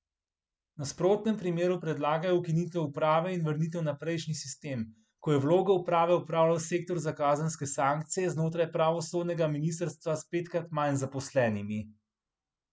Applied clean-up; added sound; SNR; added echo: none; none; none; none.